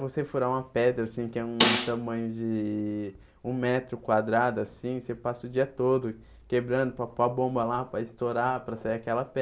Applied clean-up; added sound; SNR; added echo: none; Snare drum; 0 dB; none.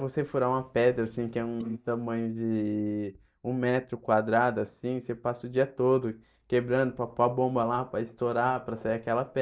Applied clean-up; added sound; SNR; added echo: neural mask model DeepFilterNet 3.